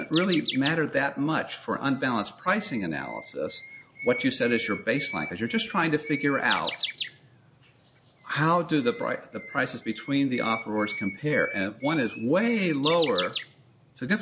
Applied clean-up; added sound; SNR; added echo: none; Bird; 10 dB; none.